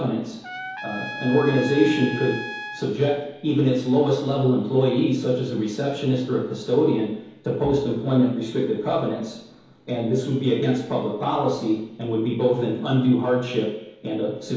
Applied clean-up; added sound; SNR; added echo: none; Trumpet; 11 dB; reverberation time 2.2 s.